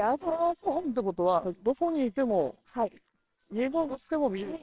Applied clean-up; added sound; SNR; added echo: neural separator model SepFormer WHAMR!.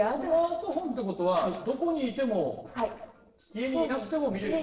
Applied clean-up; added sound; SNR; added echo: neural separator model SepFormer DNS4.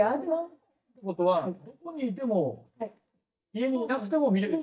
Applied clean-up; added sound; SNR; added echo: neural mask model DeepFilterNet 3.